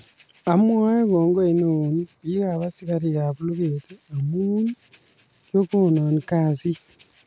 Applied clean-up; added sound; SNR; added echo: neural mask model Resemble Enhance denoiser.